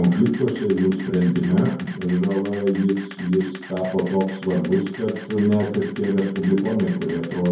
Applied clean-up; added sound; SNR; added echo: none; Camera; 18 dB; reverberation time 0.9 s.